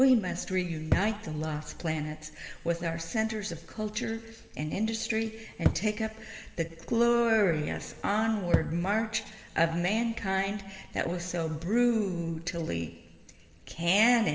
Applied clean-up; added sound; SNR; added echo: none; Thump, thud; 2 dB; reverberation time 2.4 s.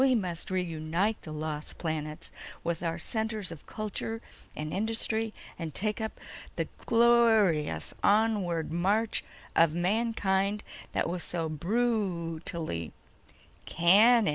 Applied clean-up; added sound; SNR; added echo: none; none; none; none.